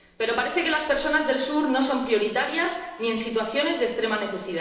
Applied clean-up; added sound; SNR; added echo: none; none; none; reverberation time 1.0 s.